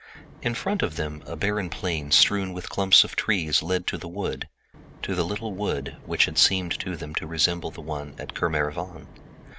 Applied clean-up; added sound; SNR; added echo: none; Wind; 19 dB; none.